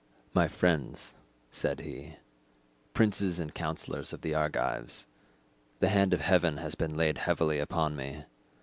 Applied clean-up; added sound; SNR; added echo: none; none; none; none.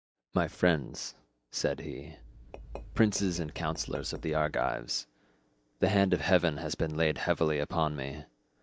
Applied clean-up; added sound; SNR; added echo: neural mask model DeepFilterNet 3.